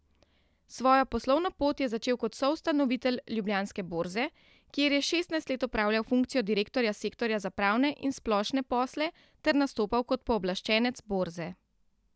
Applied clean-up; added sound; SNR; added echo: none; none; none; none.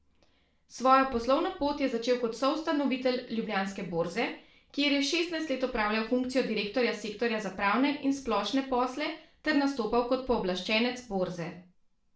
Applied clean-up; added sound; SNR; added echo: none; none; none; reverberation time 0.4 s.